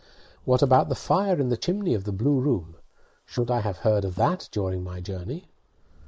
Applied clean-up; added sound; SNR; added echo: neural mask model Resemble Enhance denoiser.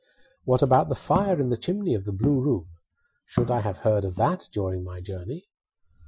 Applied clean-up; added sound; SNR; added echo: classical method Wiener filter.